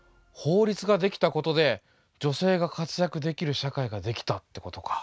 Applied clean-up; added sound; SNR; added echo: none; none; none; none.